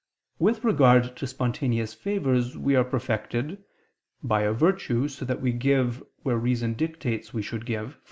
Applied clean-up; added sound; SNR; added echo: none; none; none; none.